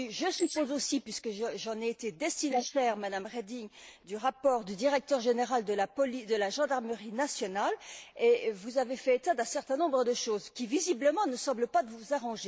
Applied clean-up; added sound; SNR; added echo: neural mask model Resemble Enhance denoiser.